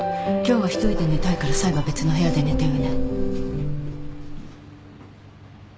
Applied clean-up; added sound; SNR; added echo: none; none; none; none.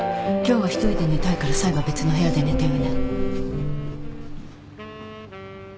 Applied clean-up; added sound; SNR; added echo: none; Wind instrument, woodwind instrument; 16 dB; none.